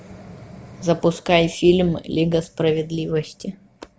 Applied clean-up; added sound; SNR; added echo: none; none; none; none.